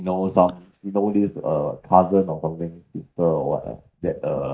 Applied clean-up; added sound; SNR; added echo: neural mask model DeepFilterNet 3.